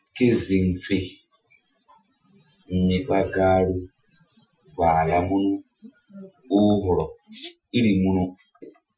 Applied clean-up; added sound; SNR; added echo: classical method Wiener filter.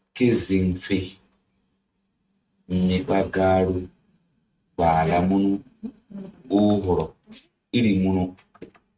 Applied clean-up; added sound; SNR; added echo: neural mask model RNNoise.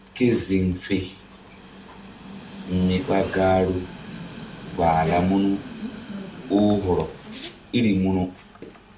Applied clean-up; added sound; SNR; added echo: none; Bicycle + Train; 14 dB; none.